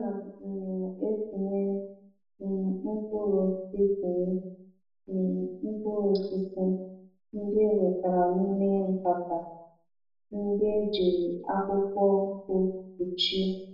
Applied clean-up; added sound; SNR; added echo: none; none; none; reverberation time 0.7 s.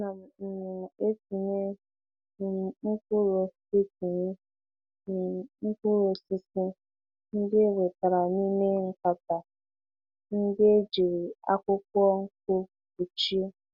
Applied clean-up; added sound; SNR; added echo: none; none; none; none.